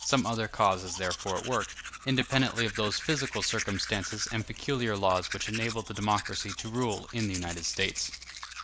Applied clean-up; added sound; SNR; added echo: none; Domestic sounds, home sounds; 10 dB; none.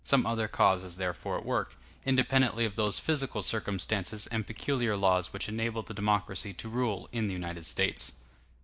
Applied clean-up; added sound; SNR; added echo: none; none; none; none.